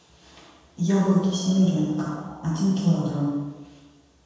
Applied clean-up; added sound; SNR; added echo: none; none; none; reverberation time 1.2 s.